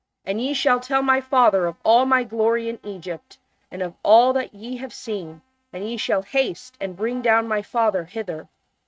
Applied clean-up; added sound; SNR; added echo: neural mask model RNNoise.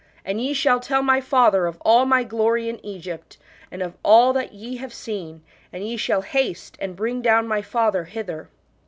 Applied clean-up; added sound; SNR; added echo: none; none; none; none.